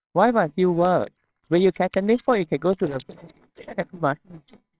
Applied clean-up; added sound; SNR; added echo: neural separator model SepFormer WHAMR!.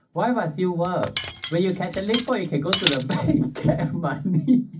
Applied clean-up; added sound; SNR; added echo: none; Cutlery, silverware; 9 dB; reverberation time 0.4 s.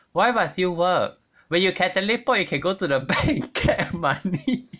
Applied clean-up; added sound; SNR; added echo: none; none; none; none.